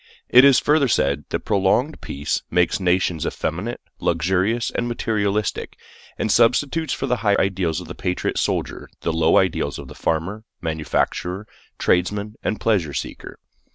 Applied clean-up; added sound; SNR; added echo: none; none; none; none.